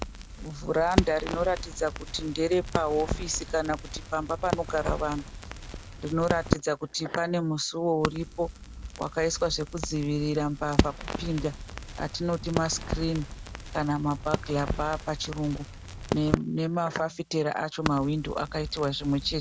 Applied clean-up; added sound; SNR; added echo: none; Crackle; 5 dB; none.